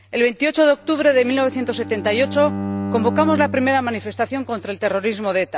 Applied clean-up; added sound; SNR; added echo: none; Bowed string instrument; 10 dB; none.